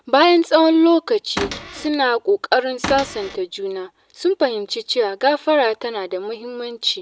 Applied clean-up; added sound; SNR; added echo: none; Cupboard open or close / Door; 10 dB; none.